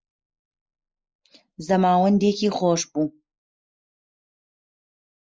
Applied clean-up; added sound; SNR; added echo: neural mask model Resemble Enhance denoiser.